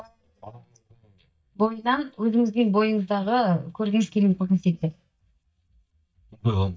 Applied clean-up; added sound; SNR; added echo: neural mask model DeepFilterNet 3.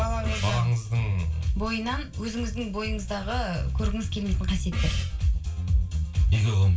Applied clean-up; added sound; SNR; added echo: none; Gong; 16 dB; reverberation time 0.2 s.